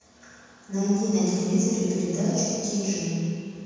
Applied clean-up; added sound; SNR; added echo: none; none; none; reverberation time 2.1 s.